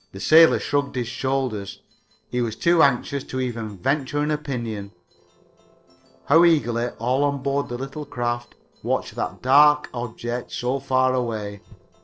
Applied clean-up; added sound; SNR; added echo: neural separator model SepFormer DNS4.